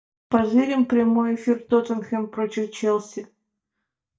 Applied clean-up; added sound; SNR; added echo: neural mask model DeepFilterNet 3.